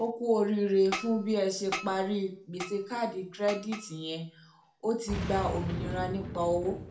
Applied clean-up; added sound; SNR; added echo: none; Boom; 10 dB; reverberation time 0.4 s.